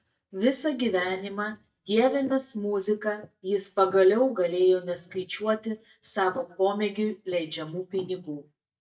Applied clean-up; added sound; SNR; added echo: neural mask model DeepFilterNet 3.